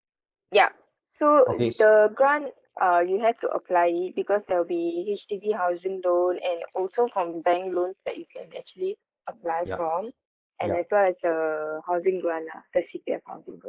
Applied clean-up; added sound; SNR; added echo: neural mask model Resemble Enhance denoiser.